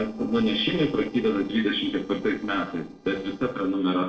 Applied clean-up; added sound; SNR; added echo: neural separator model SepFormer DNS4.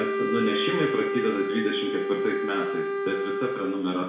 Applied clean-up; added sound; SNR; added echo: none; Wind instrument, woodwind instrument; 0 dB; reverberation time 0.6 s.